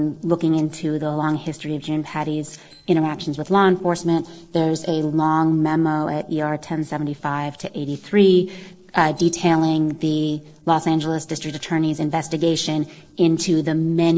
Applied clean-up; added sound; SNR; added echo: neural separator model SepFormer DNS4.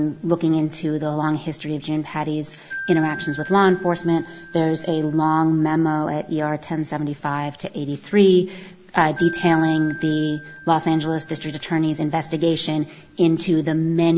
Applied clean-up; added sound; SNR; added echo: none; Wind chime; 18 dB; none.